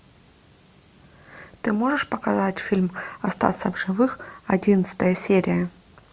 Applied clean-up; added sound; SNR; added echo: none; none; none; none.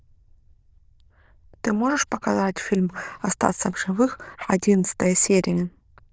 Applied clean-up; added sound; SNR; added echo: neural diffusion model UNIVERSE++.